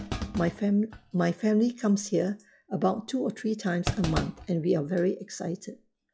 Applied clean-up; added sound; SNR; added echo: classical method log-MMSE.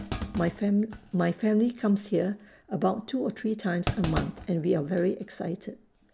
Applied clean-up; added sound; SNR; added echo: none; Thump, thud; 11 dB; none.